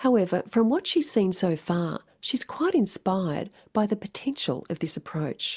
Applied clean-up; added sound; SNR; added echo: none; none; none; none.